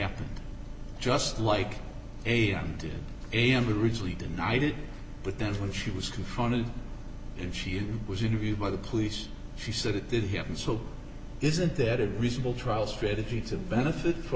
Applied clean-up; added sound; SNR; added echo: none; none; none; none.